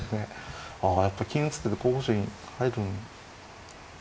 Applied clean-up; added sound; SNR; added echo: none; Water; 17 dB; none.